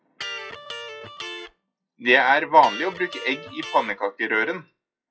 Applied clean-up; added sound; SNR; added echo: classical method WPE with log-MMSE.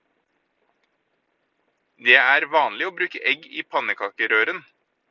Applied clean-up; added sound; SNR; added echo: none; none; none; none.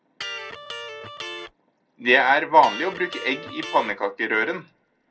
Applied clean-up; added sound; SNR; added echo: none; Electric guitar; 13 dB; reverberation time 0.2 s.